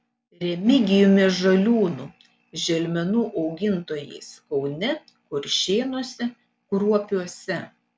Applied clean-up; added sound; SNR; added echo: none; none; none; none.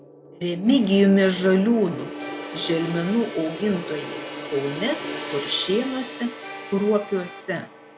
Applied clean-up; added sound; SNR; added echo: none; Gong + Accordion; 11 dB; none.